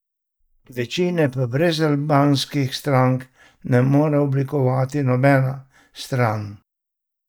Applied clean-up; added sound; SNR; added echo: neural mask model DeepFilterNet 3.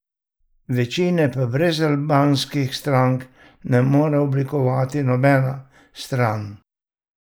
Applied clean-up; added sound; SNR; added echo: neural mask model Resemble Enhance denoiser.